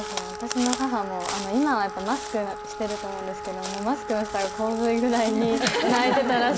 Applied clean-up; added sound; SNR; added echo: none; Wind instrument, woodwind instrument + Crow; 8 dB; none.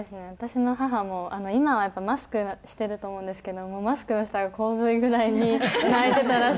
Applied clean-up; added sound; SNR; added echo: none; none; none; none.